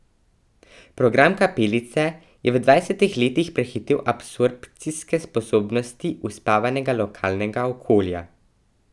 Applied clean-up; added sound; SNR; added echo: none; none; none; none.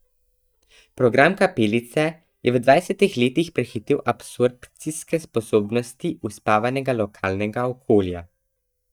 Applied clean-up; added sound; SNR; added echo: neural mask model DeepFilterNet 3.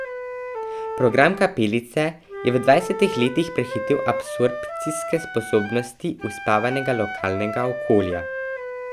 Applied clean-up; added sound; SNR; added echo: none; Wind instrument, woodwind instrument; 8 dB; none.